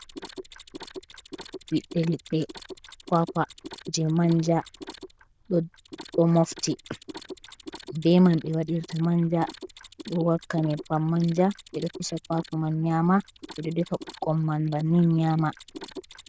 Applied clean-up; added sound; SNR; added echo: neural diffusion model UNIVERSE++.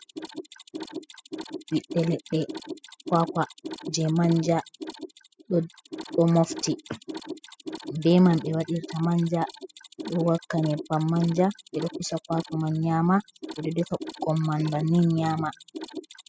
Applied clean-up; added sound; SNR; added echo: classical method spectral subtraction.